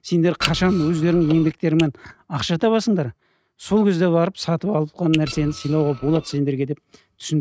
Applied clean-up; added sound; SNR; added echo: neural mask model RNNoise.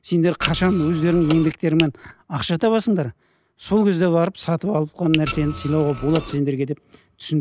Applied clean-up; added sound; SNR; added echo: none; Printer + Finger snapping; 10 dB; none.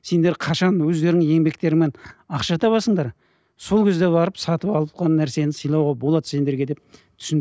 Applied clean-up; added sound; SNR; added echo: none; none; none; none.